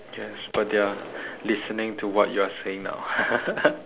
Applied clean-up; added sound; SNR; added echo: none; Gunshot, gunfire; 14 dB; none.